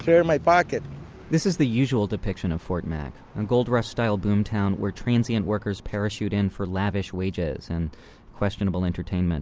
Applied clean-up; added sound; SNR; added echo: none; none; none; none.